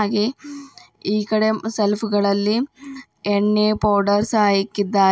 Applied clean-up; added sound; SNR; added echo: none; none; none; none.